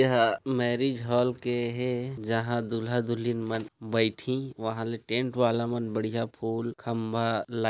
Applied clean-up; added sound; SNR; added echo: none; none; none; none.